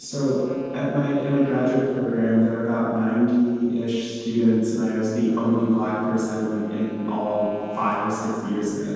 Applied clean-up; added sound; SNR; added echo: neural separator model SepFormer DNS4.